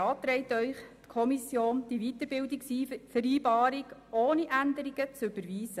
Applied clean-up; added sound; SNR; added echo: none; none; none; none.